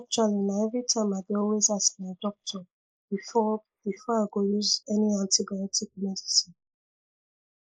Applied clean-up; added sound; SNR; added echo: neural mask model Resemble Enhance denoiser.